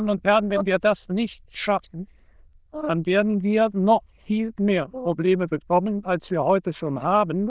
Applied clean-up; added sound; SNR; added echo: neural diffusion model UNIVERSE++.